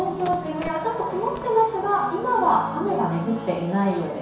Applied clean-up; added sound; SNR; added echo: none; Telephone; 18 dB; reverberation time 0.7 s.